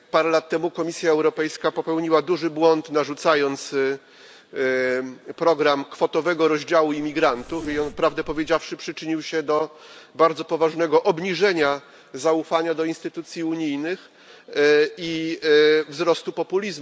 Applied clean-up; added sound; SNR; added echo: none; Zipper (clothing); 17 dB; none.